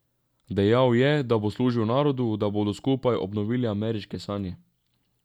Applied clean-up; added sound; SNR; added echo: none; none; none; none.